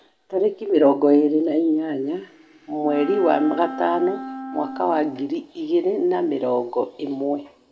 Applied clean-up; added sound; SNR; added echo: none; Wind instrument, woodwind instrument; 12 dB; reverberation time 1.4 s.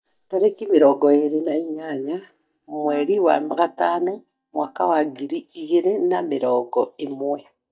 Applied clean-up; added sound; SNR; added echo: neural mask model DeepFilterNet 3.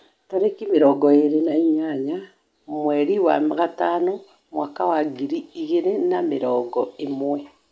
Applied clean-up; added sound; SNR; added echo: none; none; none; none.